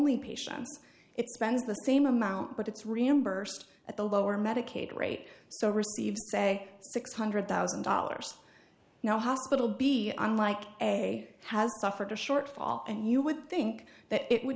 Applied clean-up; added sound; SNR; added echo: none; none; none; none.